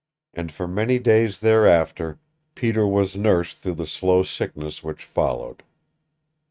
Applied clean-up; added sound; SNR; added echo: neural mask model RNNoise.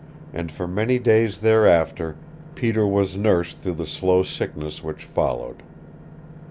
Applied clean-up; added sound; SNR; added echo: none; Engine / Boat, Water vehicle; 20 dB; none.